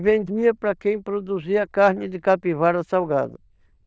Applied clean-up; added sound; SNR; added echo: neural diffusion model UNIVERSE++.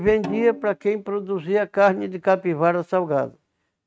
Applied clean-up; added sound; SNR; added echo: neural mask model RNNoise.